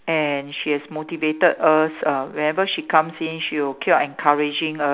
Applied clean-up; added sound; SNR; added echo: none; none; none; none.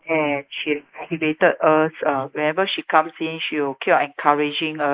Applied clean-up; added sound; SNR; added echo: neural mask model Resemble Enhance denoiser.